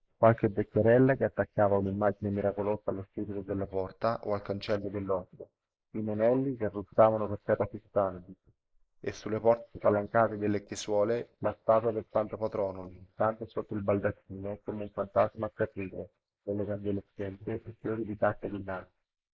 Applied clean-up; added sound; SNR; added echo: neural mask model Resemble Enhance denoiser.